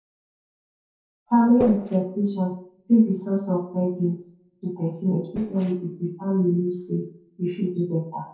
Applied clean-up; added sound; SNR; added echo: neural separator model SepFormer DNS4.